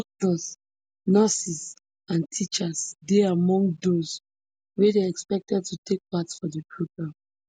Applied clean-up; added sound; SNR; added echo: none; none; none; none.